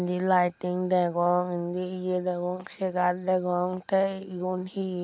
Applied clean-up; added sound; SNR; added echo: none; none; none; none.